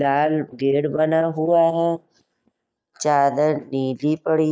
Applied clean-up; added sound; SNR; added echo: neural mask model DeepFilterNet 3.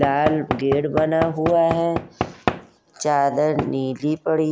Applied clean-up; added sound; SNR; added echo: none; Knock / Wood; 8 dB; none.